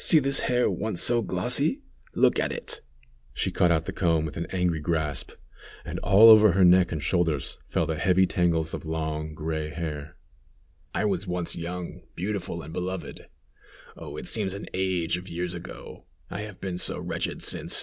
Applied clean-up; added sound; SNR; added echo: none; none; none; none.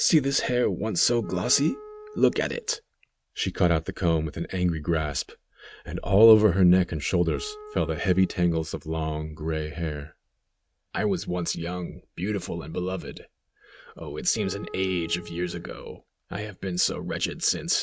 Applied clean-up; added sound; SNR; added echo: neural mask model RNNoise.